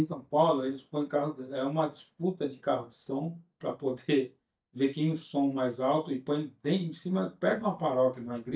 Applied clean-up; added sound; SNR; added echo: neural mask model DeepFilterNet 3.